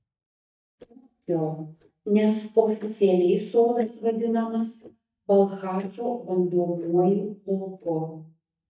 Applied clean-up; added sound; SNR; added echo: neural mask model DeepFilterNet 3.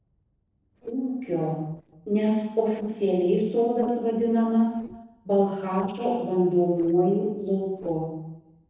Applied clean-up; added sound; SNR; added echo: neural separator model SepFormer DNS4.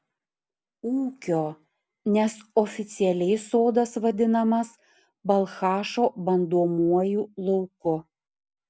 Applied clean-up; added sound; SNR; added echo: none; none; none; none.